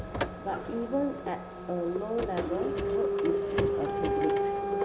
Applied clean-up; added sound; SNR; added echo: none; Printer; -3 dB; none.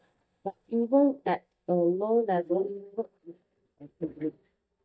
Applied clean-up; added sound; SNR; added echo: neural mask model DeepFilterNet 3.